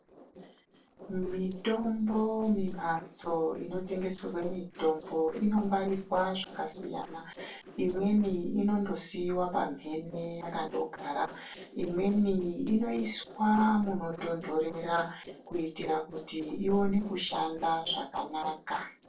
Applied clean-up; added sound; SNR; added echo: neural separator model SepFormer DNS4.